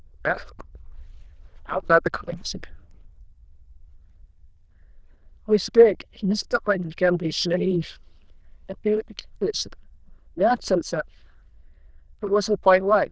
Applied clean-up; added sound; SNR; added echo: neural diffusion model UNIVERSE++.